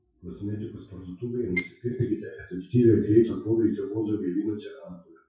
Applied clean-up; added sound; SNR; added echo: classical method WPE with log-MMSE.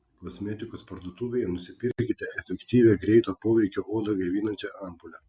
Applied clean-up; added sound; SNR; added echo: none; none; none; none.